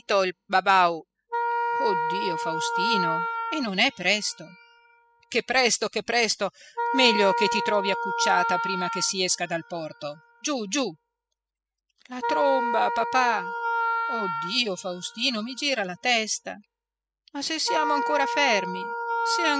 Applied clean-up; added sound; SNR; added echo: classical method spectral subtraction.